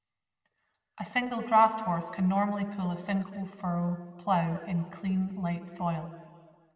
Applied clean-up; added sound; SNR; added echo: none; none; none; reverberation time 1.9 s.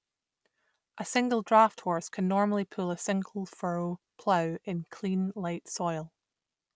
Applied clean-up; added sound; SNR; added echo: none; none; none; none.